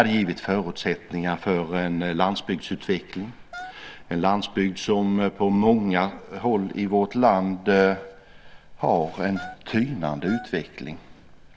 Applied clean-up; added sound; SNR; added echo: none; Wind instrument, woodwind instrument; 17 dB; none.